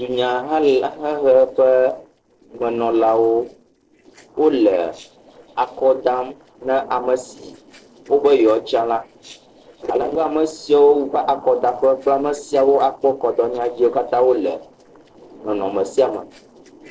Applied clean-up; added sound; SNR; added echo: neural separator model SepFormer DNS4.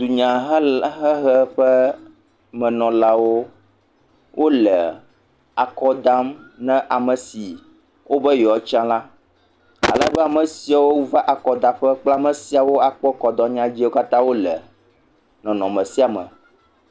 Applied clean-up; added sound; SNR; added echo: none; none; none; none.